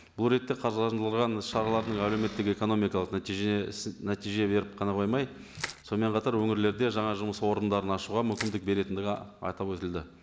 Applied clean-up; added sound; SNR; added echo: none; Crushing + Cupboard open or close; 15 dB; none.